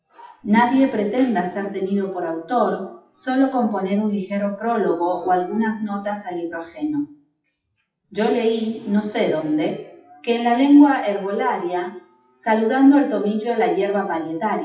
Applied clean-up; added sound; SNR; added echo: classical method WPE with log-MMSE.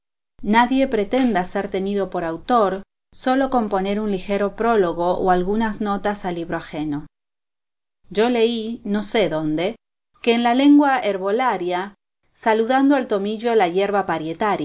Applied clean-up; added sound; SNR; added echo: none; none; none; none.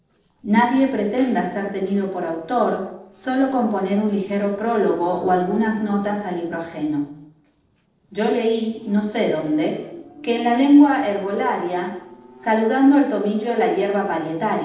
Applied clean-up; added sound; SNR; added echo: neural separator model SepFormer DNS4.